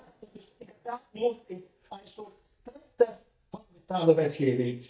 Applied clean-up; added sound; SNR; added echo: neural mask model DeepFilterNet 3.